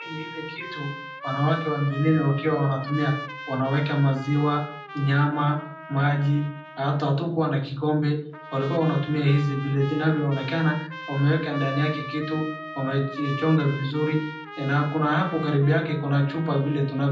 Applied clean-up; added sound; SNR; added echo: none; Trumpet; 13 dB; reverberation time 0.6 s.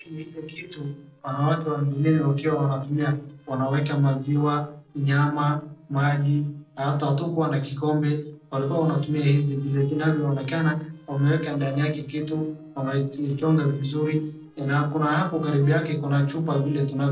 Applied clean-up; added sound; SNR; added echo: neural separator model SepFormer DNS4.